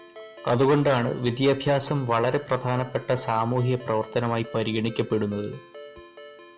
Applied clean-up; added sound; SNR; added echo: none; Ringtone; 19 dB; none.